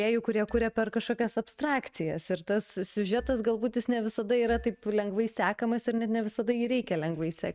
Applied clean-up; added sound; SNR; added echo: neural mask model RNNoise.